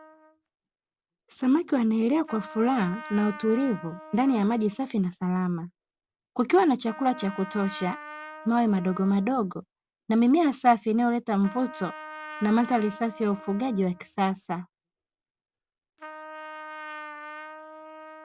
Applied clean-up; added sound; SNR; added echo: none; Trumpet; 17 dB; none.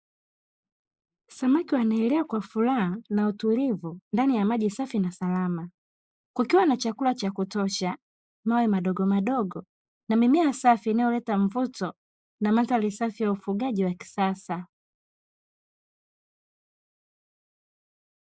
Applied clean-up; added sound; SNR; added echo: neural mask model Resemble Enhance denoiser.